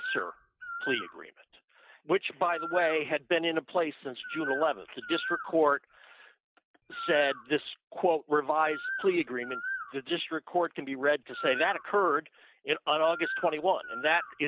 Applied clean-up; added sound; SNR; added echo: none; Bird; 10 dB; none.